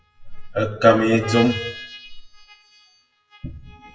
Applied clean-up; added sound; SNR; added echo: classical method WPE with log-MMSE.